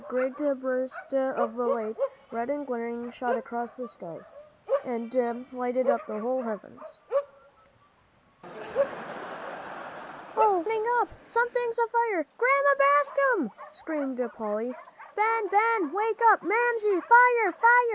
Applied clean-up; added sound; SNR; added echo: none; Crowd + Bark; 10 dB; none.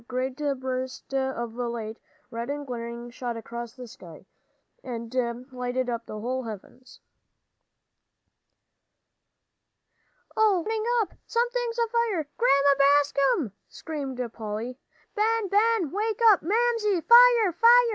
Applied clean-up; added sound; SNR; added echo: none; none; none; none.